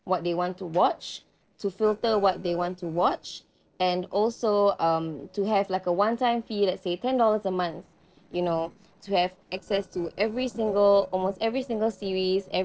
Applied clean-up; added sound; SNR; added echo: neural separator model SepFormer DNS4.